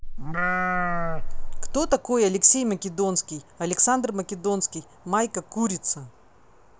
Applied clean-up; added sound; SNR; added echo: none; Livestock, farm animals, working animals; -2 dB; none.